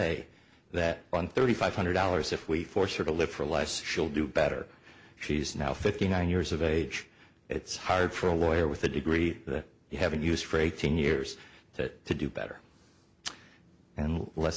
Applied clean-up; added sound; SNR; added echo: none; none; none; none.